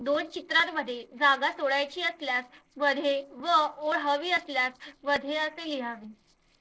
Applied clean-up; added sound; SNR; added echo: neural separator model SepFormer DNS4.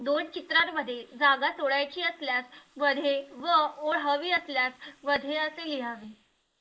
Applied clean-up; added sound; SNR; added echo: neural mask model Resemble Enhance denoiser.